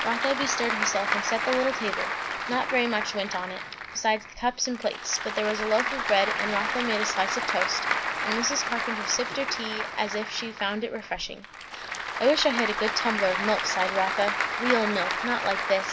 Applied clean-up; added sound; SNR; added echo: none; Applause / Crowd; 2 dB; none.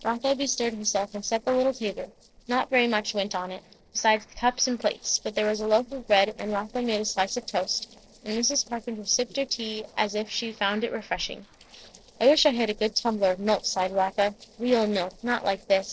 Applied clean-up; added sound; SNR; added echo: neural separator model SepFormer DNS4.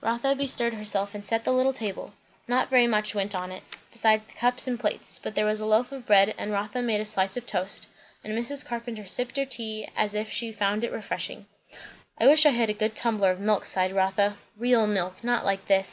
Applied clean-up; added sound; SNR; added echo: none; none; none; none.